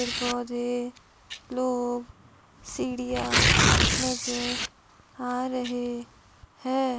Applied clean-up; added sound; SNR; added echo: none; Tearing; -2 dB; none.